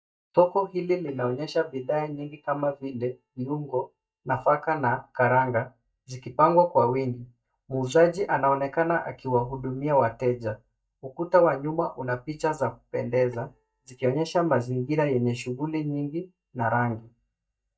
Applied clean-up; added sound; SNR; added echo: neural mask model DeepFilterNet 3.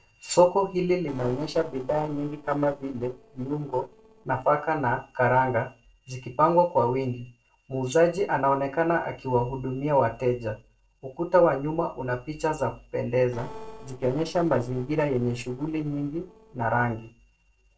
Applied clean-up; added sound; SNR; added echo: neural separator model SepFormer DNS4.